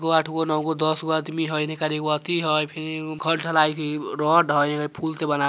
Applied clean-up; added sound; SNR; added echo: none; none; none; none.